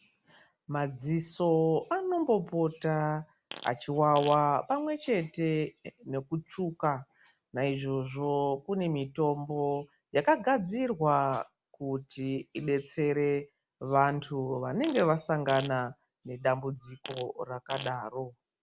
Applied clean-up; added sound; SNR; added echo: none; Fart; 15 dB; none.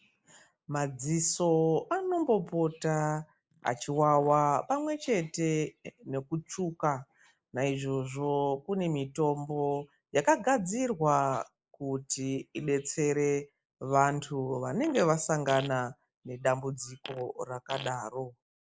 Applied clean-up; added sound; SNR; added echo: neural mask model Resemble Enhance denoiser.